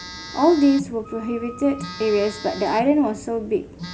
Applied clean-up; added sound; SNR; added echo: none; Telephone + Wind instrument, woodwind instrument; 16 dB; none.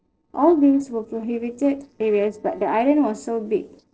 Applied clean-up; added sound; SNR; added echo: neural separator model SepFormer DNS4.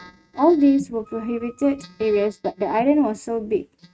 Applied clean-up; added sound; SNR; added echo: neural mask model RNNoise.